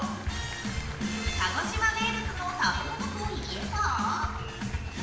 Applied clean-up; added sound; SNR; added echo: none; Applause / Crowd; 15 dB; reverberation time 0.8 s.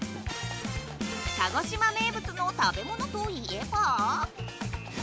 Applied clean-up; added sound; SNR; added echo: none; none; none; none.